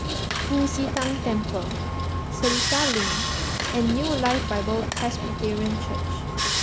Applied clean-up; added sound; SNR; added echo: none; Sawing; -1 dB; none.